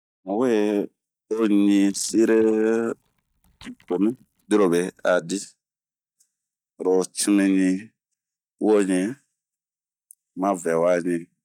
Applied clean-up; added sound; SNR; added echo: neural mask model DeepFilterNet 3.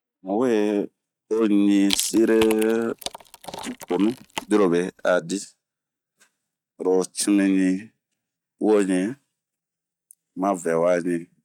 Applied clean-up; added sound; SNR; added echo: neural mask model RNNoise.